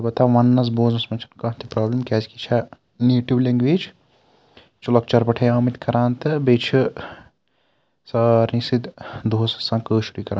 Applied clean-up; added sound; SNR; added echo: none; none; none; none.